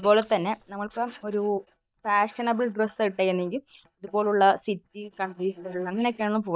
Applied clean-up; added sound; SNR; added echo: neural mask model DeepFilterNet 3.